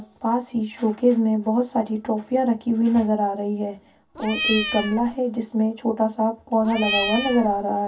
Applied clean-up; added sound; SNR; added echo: none; Cat; 5 dB; reverberation time 0.2 s.